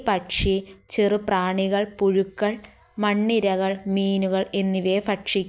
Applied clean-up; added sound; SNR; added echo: none; none; none; none.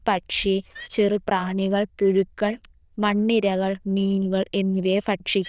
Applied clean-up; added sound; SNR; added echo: neural diffusion model UNIVERSE++.